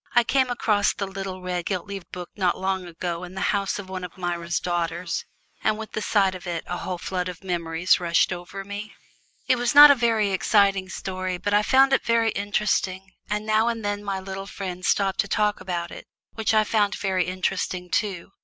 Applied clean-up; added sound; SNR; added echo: neural mask model Resemble Enhance denoiser.